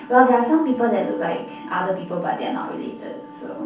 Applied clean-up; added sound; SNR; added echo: none; Wind instrument, woodwind instrument; 18 dB; reverberation time 0.6 s.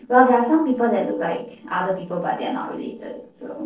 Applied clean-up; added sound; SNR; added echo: neural separator model SepFormer DNS4.